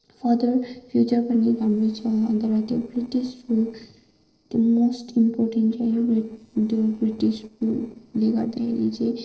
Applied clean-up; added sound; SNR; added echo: neural separator model SepFormer DNS4.